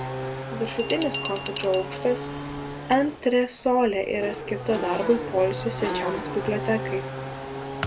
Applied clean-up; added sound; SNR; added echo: none; Glass + Race car, auto racing / Accelerating, revving, vroom; 6 dB; none.